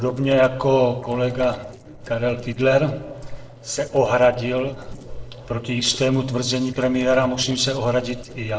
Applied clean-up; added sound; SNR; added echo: neural separator model SepFormer DNS4.